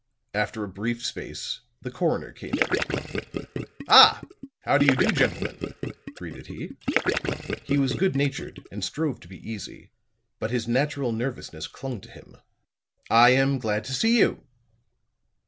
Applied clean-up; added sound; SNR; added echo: none; Gurgling / Liquid; 3 dB; none.